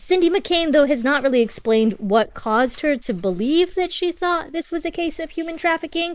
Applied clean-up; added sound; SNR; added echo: neural mask model Resemble Enhance denoiser.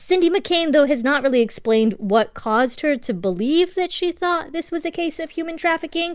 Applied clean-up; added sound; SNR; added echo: none; none; none; none.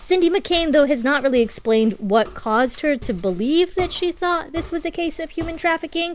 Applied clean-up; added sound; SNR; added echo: none; Walk, footsteps; 18 dB; none.